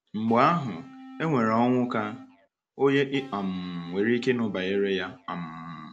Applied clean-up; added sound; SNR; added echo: none; Electric guitar / Bass guitar; 18 dB; none.